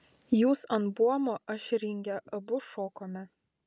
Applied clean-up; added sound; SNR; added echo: none; none; none; none.